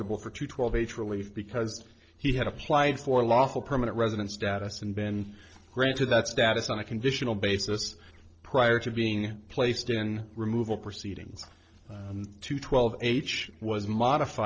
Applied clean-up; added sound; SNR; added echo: neural separator model SepFormer DNS4.